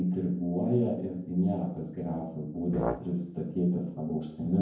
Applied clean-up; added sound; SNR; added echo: none; Brass instrument; 7 dB; reverberation time 0.9 s.